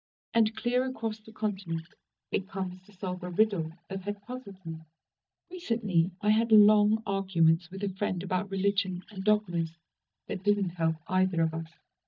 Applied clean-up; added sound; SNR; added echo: neural mask model DeepFilterNet 3.